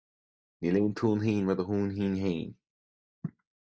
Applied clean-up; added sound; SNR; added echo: neural mask model DeepFilterNet 3.